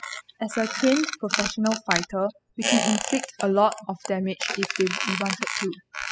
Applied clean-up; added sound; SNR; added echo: classical method spectral subtraction.